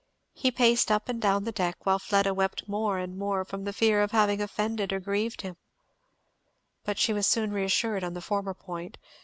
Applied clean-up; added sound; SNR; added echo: none; none; none; none.